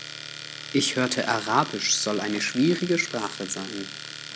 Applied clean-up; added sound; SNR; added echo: none; Domestic sounds, home sounds; 11 dB; none.